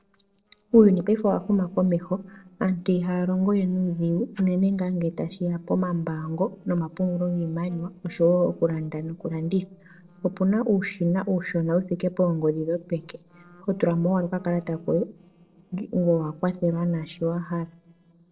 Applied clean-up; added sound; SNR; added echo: neural separator model SepFormer DNS4.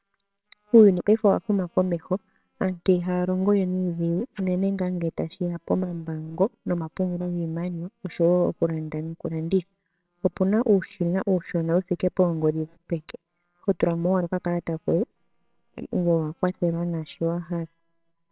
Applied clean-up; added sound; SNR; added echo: neural separator model SepFormer WHAMR!.